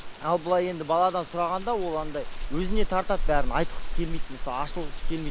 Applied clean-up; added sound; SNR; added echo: none; Rain; -1 dB; none.